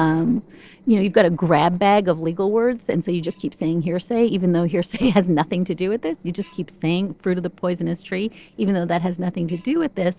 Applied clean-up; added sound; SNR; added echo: neural separator model SepFormer DNS4.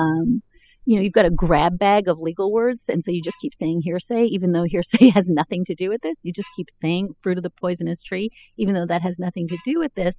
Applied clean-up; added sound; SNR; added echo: classical method spectral subtraction.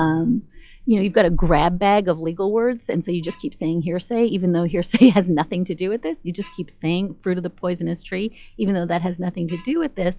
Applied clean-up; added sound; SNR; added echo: classical method log-MMSE.